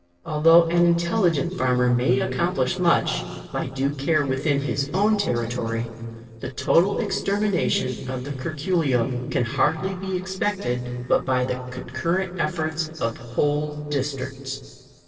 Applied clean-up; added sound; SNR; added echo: neural separator model SepFormer DNS4.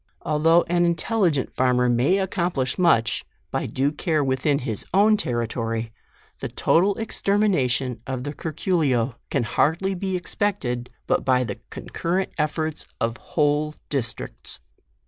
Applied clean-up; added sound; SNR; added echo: none; none; none; none.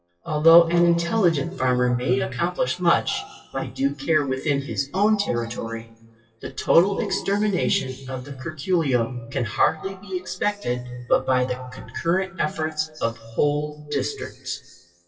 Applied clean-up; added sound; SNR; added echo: classical method WPE with log-MMSE.